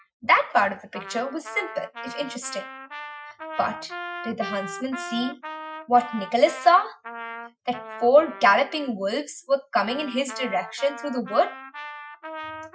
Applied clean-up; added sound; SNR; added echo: classical method Wiener filter.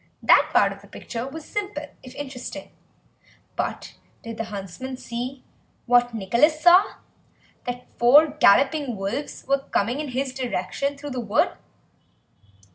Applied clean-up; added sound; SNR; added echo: none; none; none; none.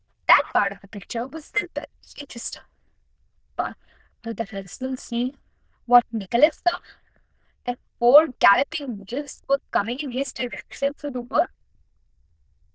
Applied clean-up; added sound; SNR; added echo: neural diffusion model UNIVERSE++.